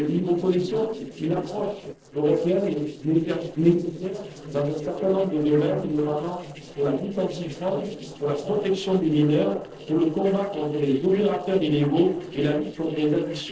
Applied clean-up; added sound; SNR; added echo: neural separator model SepFormer DNS4.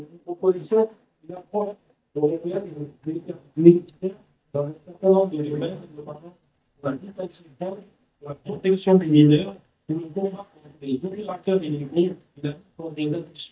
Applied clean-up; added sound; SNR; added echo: neural mask model DeepFilterNet 3.